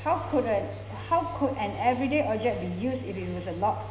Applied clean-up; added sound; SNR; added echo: none; Engine; 11 dB; reverberation time 0.9 s.